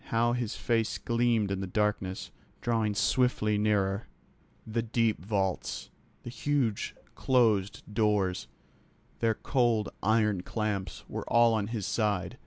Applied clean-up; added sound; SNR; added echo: none; none; none; none.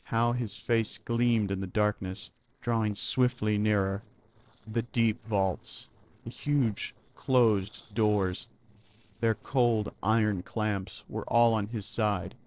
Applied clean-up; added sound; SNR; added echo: neural separator model SepFormer DNS4.